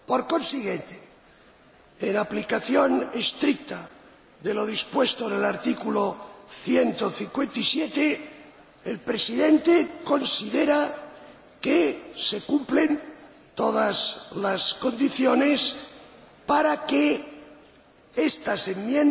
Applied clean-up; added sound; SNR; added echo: none; none; none; none.